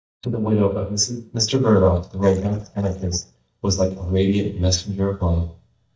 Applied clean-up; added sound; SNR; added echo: neural mask model DeepFilterNet 3.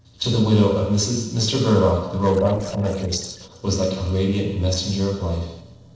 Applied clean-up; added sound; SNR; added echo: neural separator model SepFormer DNS4.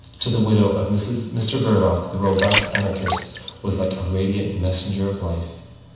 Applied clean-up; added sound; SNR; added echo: none; Water; 7 dB; reverberation time 1.1 s.